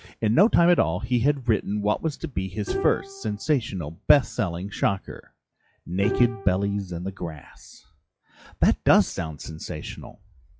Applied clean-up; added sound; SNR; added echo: classical method log-MMSE.